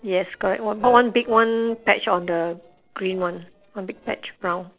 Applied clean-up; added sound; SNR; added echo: neural separator model SepFormer DNS4.